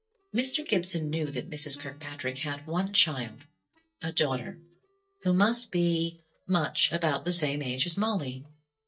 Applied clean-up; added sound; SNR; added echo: neural mask model DeepFilterNet 3.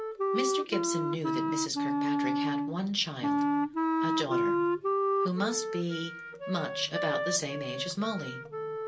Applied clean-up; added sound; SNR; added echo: none; Wind instrument, woodwind instrument; -4 dB; reverberation time 0.2 s.